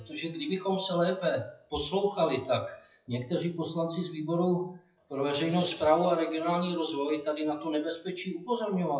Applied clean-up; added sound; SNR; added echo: classical method WPE with log-MMSE.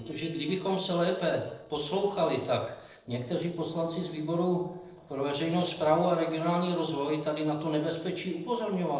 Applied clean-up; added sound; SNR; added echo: neural separator model SepFormer DNS4.